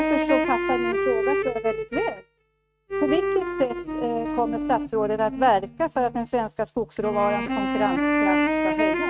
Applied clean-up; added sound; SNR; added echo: neural mask model RNNoise.